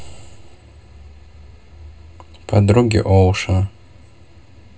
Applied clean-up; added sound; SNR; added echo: none; none; none; reverberation time 0.2 s.